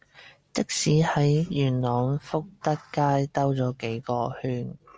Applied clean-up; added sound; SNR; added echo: none; none; none; none.